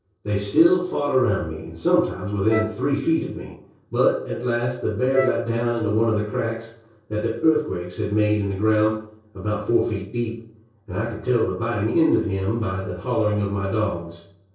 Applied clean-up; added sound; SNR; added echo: neural separator model SepFormer DNS4.